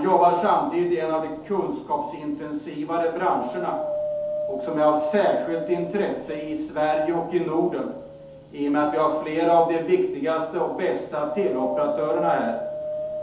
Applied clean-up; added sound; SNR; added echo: none; Wind; 9 dB; reverberation time 2.2 s.